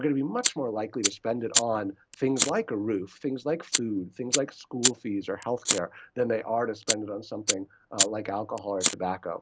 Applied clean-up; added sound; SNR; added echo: none; Fire; 1 dB; none.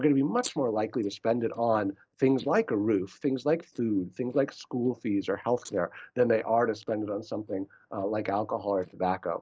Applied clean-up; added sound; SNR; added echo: neural mask model DeepFilterNet 3.